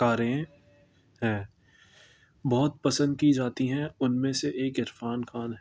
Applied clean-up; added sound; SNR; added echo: none; none; none; none.